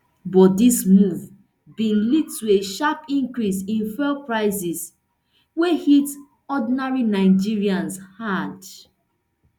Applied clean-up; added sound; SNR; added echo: none; none; none; none.